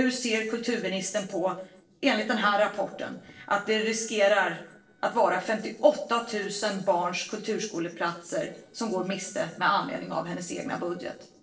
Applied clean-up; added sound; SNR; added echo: neural separator model SepFormer DNS4.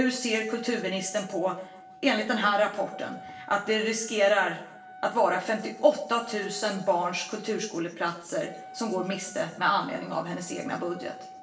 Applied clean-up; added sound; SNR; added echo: none; Wind instrument, woodwind instrument; 18 dB; reverberation time 0.8 s.